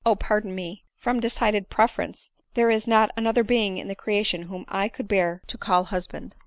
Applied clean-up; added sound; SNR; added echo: none; none; none; none.